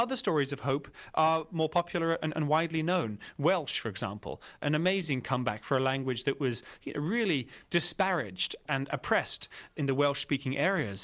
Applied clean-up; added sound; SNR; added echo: none; none; none; none.